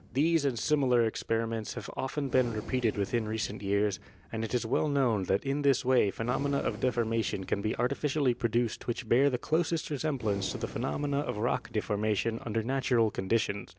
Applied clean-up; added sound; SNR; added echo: none; Breathing; 19 dB; none.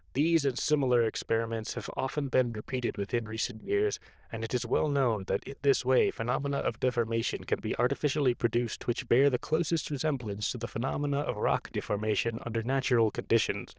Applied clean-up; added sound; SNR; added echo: neural diffusion model UNIVERSE++.